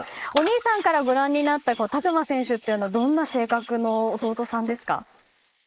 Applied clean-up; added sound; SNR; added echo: neural mask model Resemble Enhance denoiser.